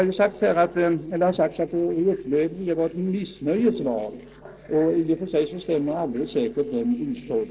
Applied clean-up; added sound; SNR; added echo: neural separator model SepFormer DNS4.